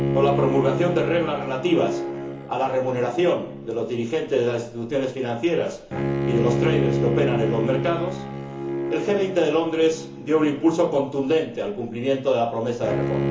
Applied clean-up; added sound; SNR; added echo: none; Bowed string instrument; 4 dB; reverberation time 0.8 s.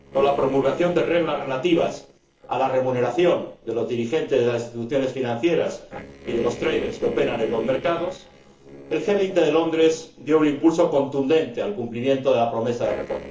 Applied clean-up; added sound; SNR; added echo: neural separator model SepFormer DNS4.